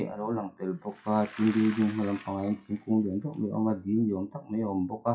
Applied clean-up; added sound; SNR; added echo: classical method WPE with log-MMSE.